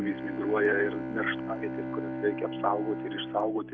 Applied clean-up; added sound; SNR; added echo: none; Bowed string instrument; 5 dB; none.